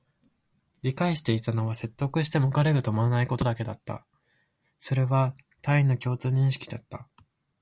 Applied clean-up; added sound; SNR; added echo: none; none; none; none.